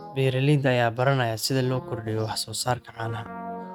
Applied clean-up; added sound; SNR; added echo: neural mask model RNNoise.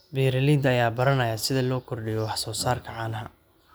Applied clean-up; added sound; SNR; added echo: none; none; none; none.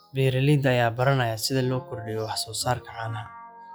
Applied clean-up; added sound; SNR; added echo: classical method log-MMSE.